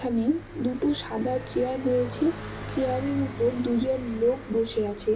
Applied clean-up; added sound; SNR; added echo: none; Car passing by; 11 dB; reverberation time 0.2 s.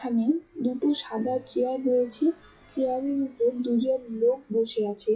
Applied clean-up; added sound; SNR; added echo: classical method WPE with log-MMSE.